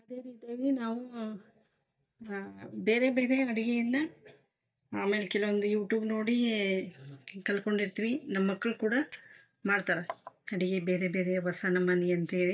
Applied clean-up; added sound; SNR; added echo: neural mask model DeepFilterNet 3.